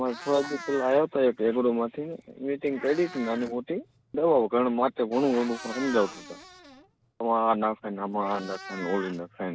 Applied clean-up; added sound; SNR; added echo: none; Cupboard open or close / Door + Meow; 16 dB; none.